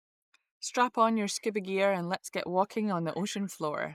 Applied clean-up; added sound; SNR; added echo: neural mask model Resemble Enhance denoiser.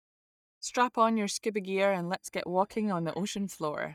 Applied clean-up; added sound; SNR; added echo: neural mask model DeepFilterNet 3.